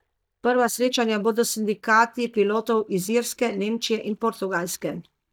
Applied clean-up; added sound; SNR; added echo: neural mask model DeepFilterNet 3.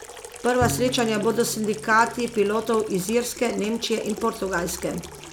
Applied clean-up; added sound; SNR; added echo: none; Bowed string instrument + Sink (filling or washing) / Water tap, faucet; 12 dB; none.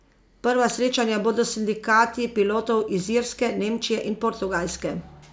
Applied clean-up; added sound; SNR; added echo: none; none; none; none.